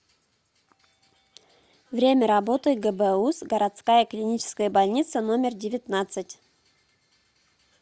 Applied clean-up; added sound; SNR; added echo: none; none; none; none.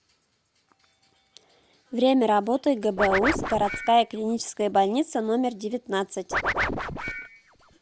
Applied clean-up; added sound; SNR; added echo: none; Scratching (performance technique); 4 dB; none.